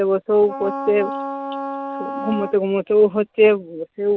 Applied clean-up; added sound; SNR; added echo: none; Wind instrument, woodwind instrument; 10 dB; none.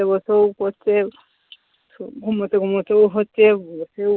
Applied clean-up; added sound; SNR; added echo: none; none; none; none.